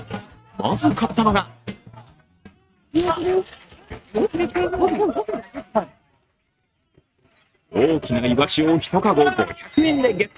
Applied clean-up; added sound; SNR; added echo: neural mask model RNNoise.